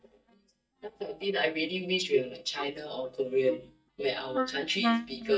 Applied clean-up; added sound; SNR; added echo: neural mask model DeepFilterNet 3.